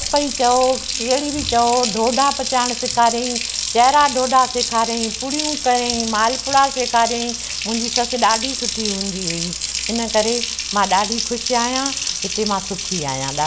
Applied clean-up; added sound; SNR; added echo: none; Water tap, faucet; 5 dB; none.